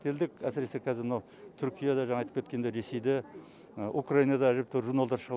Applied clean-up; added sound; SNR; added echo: none; none; none; none.